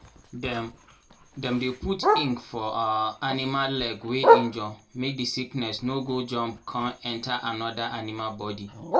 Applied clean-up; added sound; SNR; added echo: none; Bark; -1 dB; reverberation time 0.2 s.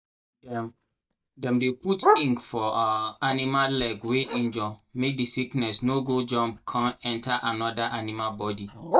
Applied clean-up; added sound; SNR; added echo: neural mask model DeepFilterNet 3.